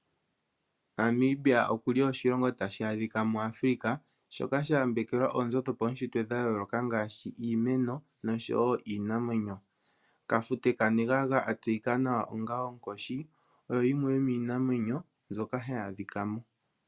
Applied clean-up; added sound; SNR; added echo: none; none; none; none.